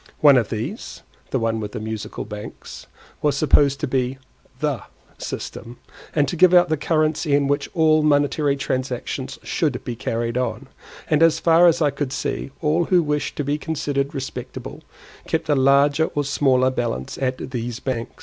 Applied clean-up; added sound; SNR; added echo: none; none; none; none.